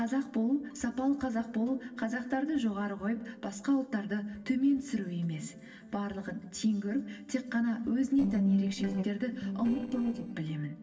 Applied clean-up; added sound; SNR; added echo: neural separator model SepFormer DNS4.